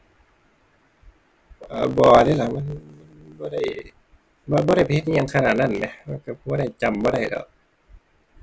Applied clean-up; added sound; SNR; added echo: none; none; none; none.